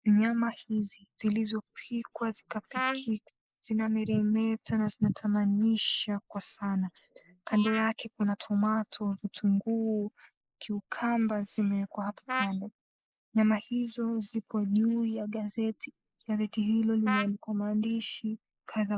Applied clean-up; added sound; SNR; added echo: neural mask model Resemble Enhance denoiser.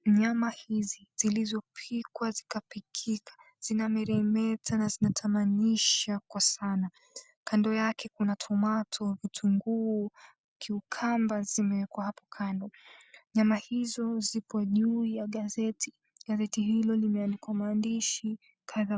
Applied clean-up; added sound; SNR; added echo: none; none; none; none.